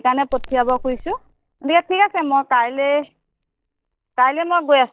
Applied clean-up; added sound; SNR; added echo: neural mask model DeepFilterNet 3.